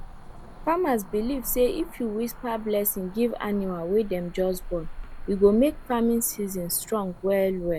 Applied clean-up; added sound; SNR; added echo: none; Cricket / Motor vehicle (road); 13 dB; none.